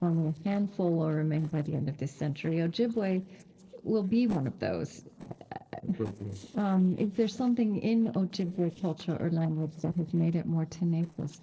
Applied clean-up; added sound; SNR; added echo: neural separator model SepFormer DNS4.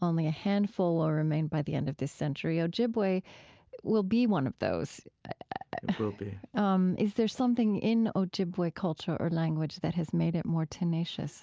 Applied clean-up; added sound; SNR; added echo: none; none; none; none.